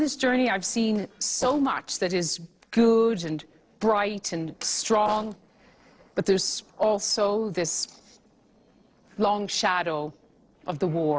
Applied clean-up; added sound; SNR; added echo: neural separator model SepFormer DNS4.